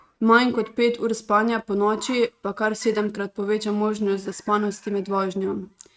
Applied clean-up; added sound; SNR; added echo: neural mask model RNNoise.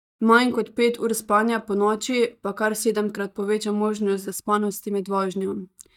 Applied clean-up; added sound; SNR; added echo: neural mask model DeepFilterNet 3.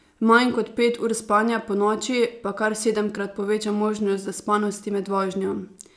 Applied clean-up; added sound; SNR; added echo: none; none; none; none.